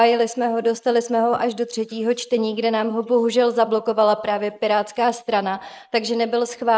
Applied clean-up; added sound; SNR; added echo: neural mask model Resemble Enhance denoiser.